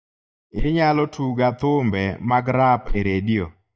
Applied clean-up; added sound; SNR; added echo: neural mask model DeepFilterNet 3.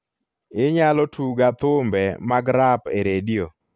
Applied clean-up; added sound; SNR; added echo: none; none; none; none.